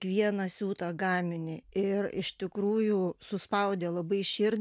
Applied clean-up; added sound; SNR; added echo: none; none; none; none.